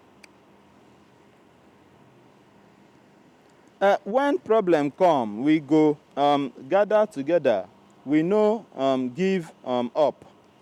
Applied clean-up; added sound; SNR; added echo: none; none; none; none.